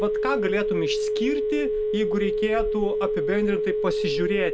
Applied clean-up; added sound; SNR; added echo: none; Telephone; -3 dB; none.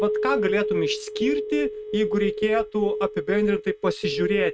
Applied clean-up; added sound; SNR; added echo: neural mask model RNNoise.